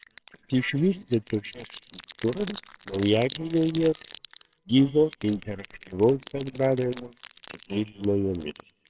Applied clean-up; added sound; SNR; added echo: neural separator model SepFormer WHAMR!.